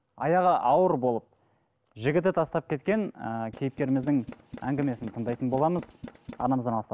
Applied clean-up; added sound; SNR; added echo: none; Tools; 17 dB; none.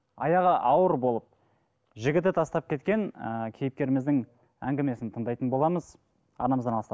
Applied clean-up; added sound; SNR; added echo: none; none; none; none.